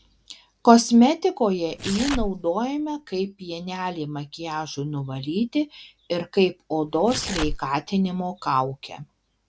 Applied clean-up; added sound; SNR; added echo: none; Tearing; 9 dB; none.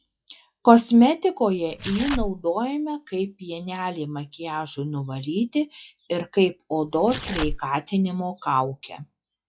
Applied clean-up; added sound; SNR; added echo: classical method log-MMSE.